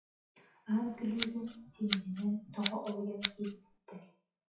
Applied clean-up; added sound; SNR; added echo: classical method WPE with log-MMSE.